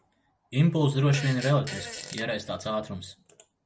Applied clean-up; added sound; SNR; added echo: none; Fart; 14 dB; none.